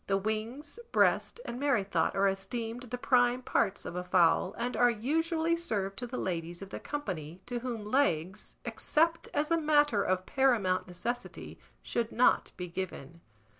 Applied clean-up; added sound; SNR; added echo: none; none; none; none.